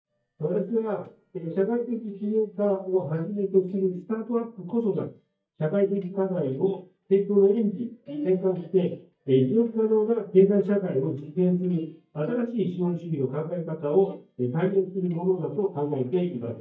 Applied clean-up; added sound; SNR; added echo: neural mask model DeepFilterNet 3.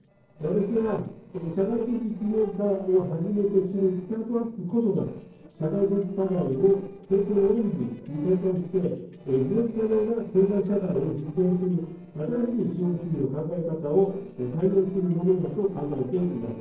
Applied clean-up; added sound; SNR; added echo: neural separator model SepFormer DNS4.